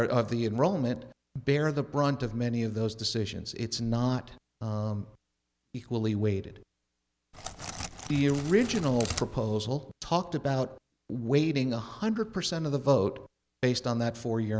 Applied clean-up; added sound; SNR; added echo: none; Crackle; 10 dB; none.